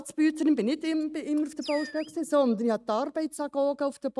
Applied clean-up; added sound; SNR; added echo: neural mask model RNNoise.